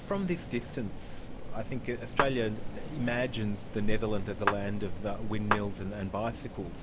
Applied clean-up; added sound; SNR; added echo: none; Clapping + Rain; 0 dB; none.